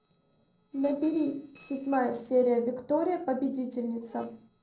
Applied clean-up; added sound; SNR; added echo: neural separator model SepFormer DNS4.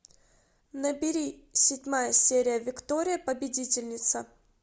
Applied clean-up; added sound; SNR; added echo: none; none; none; none.